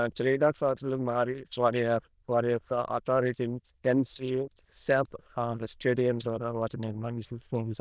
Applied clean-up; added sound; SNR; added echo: neural diffusion model UNIVERSE++.